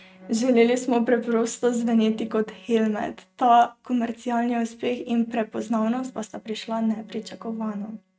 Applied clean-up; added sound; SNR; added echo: neural mask model RNNoise.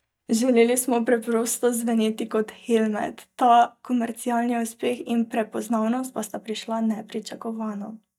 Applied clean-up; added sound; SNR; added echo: neural mask model DeepFilterNet 3.